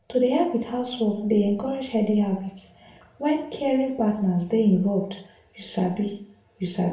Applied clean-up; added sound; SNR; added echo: none; none; none; reverberation time 0.5 s.